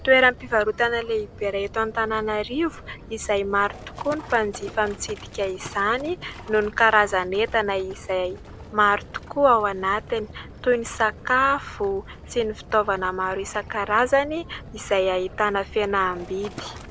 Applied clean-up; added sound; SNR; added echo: none; Livestock, farm animals, working animals; 17 dB; none.